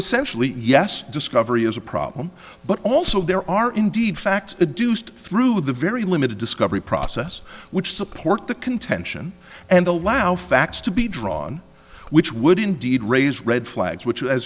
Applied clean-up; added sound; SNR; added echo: none; Glass; 19 dB; none.